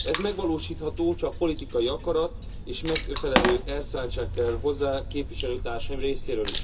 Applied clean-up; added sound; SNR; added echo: none; Water / Splash, splatter; 3 dB; reverberation time 0.2 s.